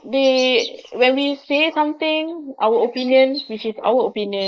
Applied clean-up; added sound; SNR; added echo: neural mask model Resemble Enhance denoiser.